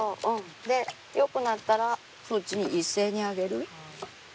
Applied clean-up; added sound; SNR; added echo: none; none; none; none.